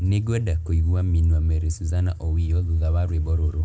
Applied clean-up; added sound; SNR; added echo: none; none; none; none.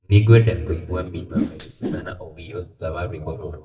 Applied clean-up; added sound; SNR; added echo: neural mask model DeepFilterNet 3.